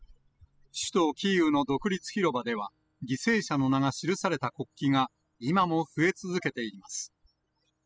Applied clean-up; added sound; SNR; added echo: classical method spectral subtraction.